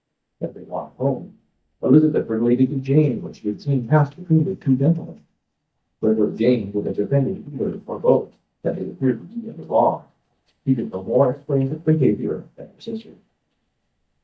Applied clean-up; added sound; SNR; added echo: neural mask model DeepFilterNet 3.